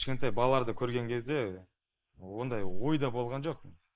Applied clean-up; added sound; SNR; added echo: neural mask model Resemble Enhance denoiser.